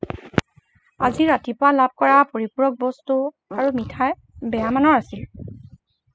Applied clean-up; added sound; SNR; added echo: classical method spectral subtraction.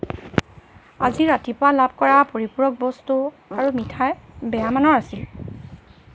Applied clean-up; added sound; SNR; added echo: none; Fart; 18 dB; none.